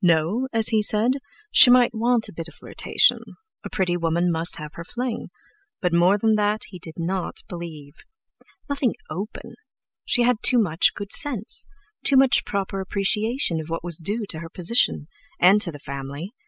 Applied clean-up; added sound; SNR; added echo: none; none; none; none.